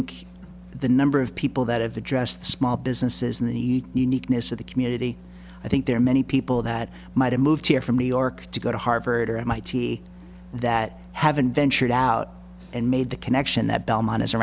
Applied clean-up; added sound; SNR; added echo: none; none; none; none.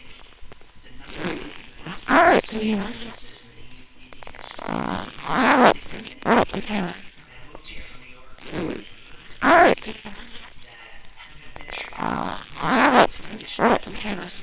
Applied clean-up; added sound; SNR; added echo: neural separator model SepFormer WHAMR!.